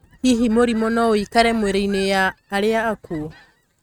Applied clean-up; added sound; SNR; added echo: neural mask model RNNoise.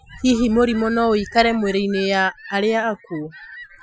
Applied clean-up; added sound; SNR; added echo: classical method Wiener filter.